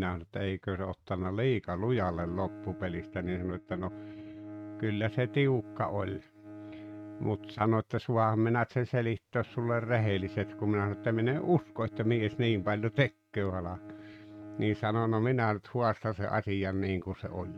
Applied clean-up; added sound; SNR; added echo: neural mask model RNNoise.